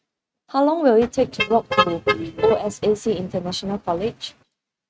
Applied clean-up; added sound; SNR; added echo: neural mask model RNNoise.